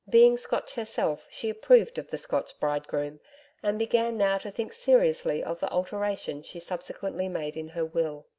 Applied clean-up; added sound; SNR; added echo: none; none; none; none.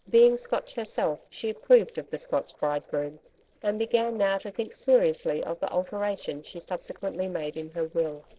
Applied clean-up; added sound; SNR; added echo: neural separator model SepFormer DNS4.